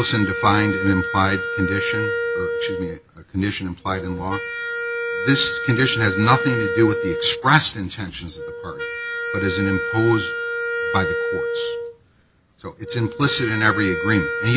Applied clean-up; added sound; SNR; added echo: none; Wind instrument, woodwind instrument; 4 dB; none.